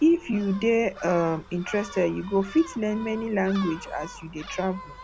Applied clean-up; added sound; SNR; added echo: none; Gull, seagull; 16 dB; none.